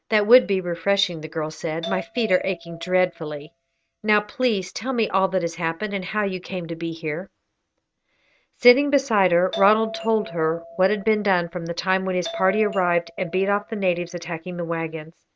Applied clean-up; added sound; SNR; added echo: neural mask model RNNoise.